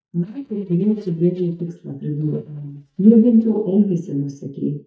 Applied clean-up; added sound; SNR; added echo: neural mask model DeepFilterNet 3.